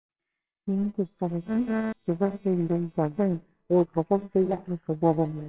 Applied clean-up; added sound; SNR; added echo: neural separator model SepFormer WHAMR!.